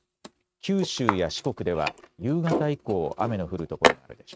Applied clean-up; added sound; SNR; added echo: neural mask model RNNoise.